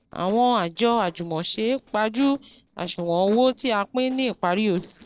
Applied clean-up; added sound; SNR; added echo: neural separator model SepFormer DNS4.